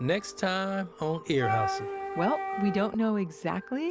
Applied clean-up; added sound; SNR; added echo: none; Wind instrument, woodwind instrument; 5 dB; none.